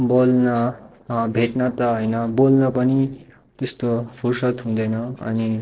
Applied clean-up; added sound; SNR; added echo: neural separator model SepFormer DNS4.